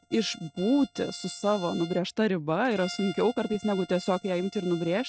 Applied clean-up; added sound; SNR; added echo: neural mask model RNNoise.